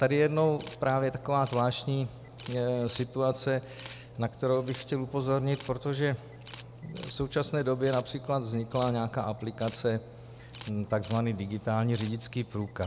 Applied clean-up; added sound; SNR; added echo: none; Engine + Camera; 17 dB; none.